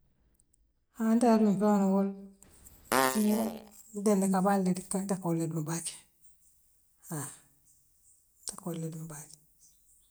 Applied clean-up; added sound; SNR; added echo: neural mask model DeepFilterNet 3.